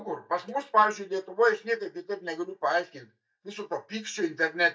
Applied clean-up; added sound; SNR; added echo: neural mask model DeepFilterNet 3.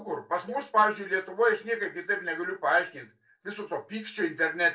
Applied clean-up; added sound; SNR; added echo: neural separator model SepFormer DNS4.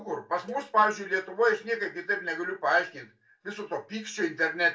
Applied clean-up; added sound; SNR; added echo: none; Cowbell; 20 dB; reverberation time 0.2 s.